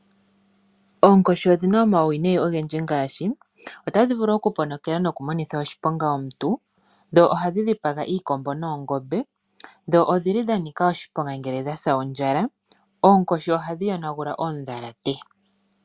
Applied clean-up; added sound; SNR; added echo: none; none; none; none.